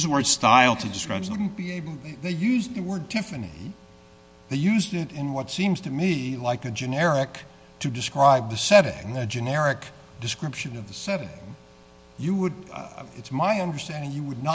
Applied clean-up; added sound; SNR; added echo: none; none; none; none.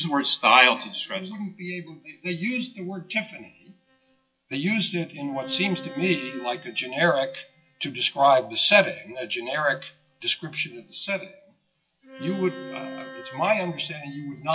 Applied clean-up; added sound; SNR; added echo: classical method WPE with log-MMSE.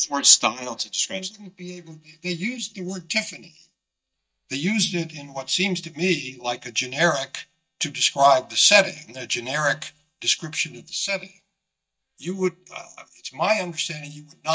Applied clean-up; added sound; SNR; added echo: neural mask model DeepFilterNet 3.